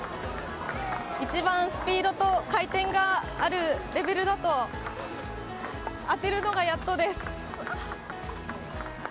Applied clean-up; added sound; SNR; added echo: none; none; none; none.